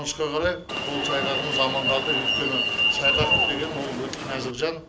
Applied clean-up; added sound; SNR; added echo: none; Alarm; -4 dB; none.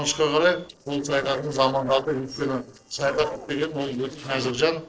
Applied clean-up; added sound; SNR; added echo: neural separator model SepFormer DNS4.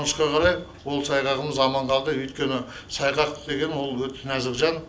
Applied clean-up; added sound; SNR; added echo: none; none; none; none.